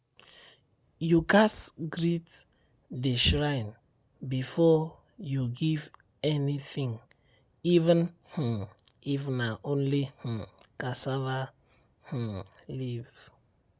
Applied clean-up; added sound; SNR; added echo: none; none; none; none.